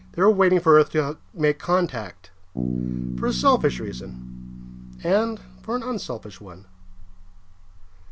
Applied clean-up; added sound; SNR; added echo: none; Bass guitar; 10 dB; none.